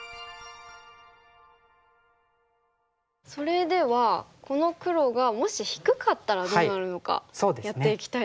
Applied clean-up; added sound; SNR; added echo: none; none; none; none.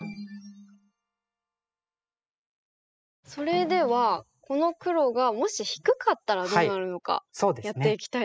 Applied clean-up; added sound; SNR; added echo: classical method spectral subtraction.